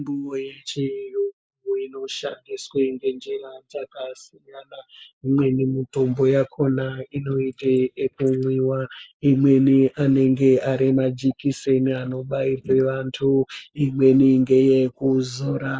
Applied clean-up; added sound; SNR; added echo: neural mask model Resemble Enhance denoiser.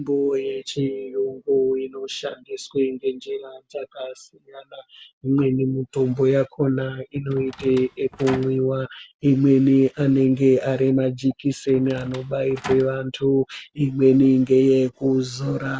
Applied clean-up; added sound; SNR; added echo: none; Door; 16 dB; none.